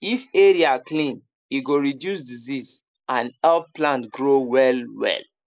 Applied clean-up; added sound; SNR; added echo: neural mask model Resemble Enhance denoiser.